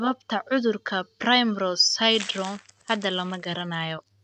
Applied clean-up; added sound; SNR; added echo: neural mask model RNNoise.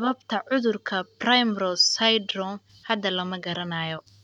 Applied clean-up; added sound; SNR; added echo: none; none; none; none.